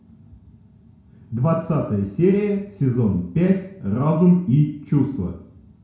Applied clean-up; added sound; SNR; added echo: none; none; none; reverberation time 0.5 s.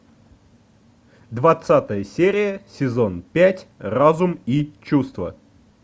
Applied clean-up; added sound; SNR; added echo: none; none; none; none.